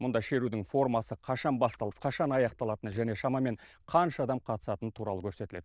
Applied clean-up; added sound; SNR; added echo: neural diffusion model UNIVERSE++.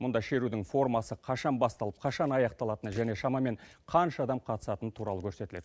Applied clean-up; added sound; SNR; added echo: none; none; none; none.